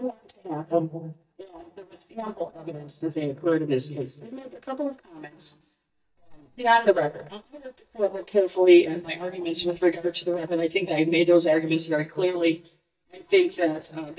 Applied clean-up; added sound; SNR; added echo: neural mask model DeepFilterNet 3.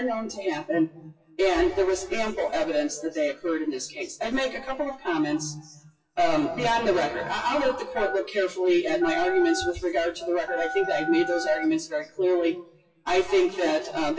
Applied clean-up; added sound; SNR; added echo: classical method WPE with log-MMSE.